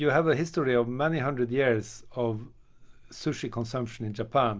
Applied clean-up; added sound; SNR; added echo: none; none; none; none.